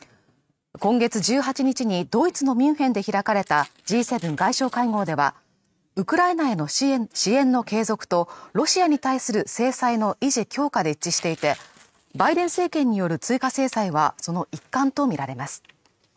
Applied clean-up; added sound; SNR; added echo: neural mask model RNNoise.